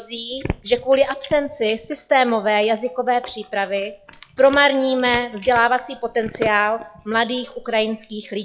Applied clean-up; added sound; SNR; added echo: classical method log-MMSE.